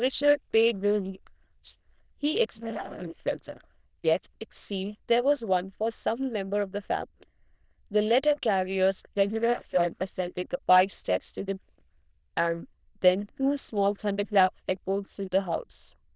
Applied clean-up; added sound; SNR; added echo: neural diffusion model UNIVERSE++.